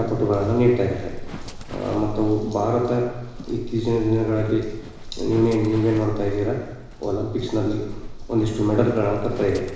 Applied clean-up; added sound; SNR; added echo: none; Livestock, farm animals, working animals; 11 dB; reverberation time 1.0 s.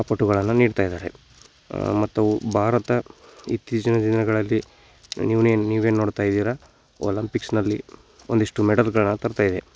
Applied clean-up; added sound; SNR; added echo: none; none; none; none.